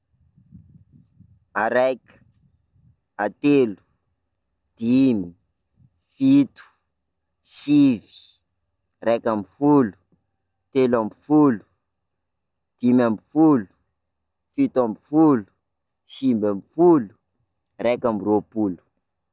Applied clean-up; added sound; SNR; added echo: none; none; none; none.